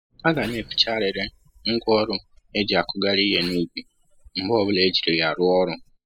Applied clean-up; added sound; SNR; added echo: classical method spectral subtraction.